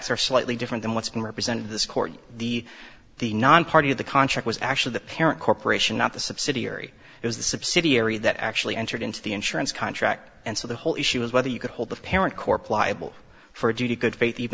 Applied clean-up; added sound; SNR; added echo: none; none; none; none.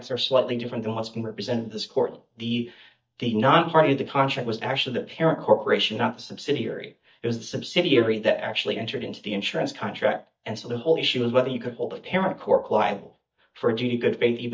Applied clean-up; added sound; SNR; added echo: neural mask model DeepFilterNet 3.